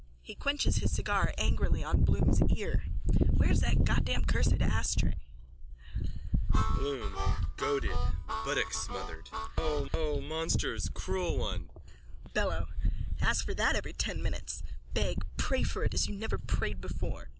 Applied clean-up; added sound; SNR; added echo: none; Harmonica; 11 dB; none.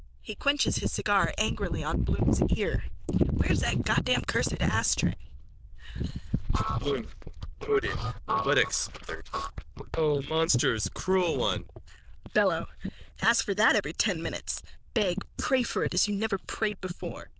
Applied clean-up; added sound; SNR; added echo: neural diffusion model UNIVERSE++.